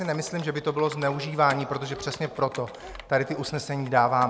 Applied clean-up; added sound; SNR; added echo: none; Dog + Computer keyboard; 18 dB; none.